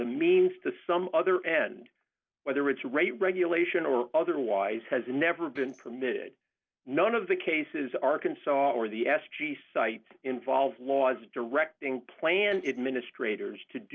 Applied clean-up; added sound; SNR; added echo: neural separator model SepFormer DNS4.